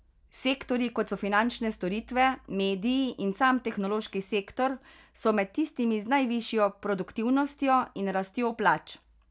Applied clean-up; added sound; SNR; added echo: none; none; none; none.